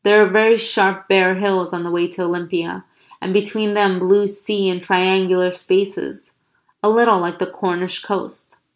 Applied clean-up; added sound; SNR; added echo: none; none; none; none.